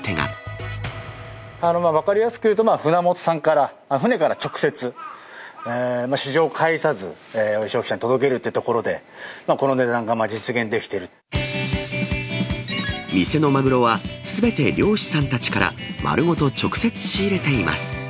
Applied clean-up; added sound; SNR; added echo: none; none; none; none.